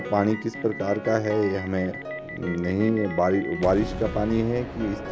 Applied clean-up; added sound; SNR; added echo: none; Boom + Piano; 10 dB; none.